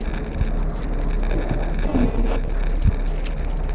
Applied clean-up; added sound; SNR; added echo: neural separator model SepFormer DNS4.